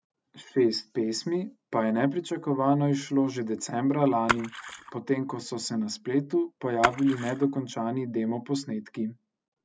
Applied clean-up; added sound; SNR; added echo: none; Splash, splatter; 7 dB; none.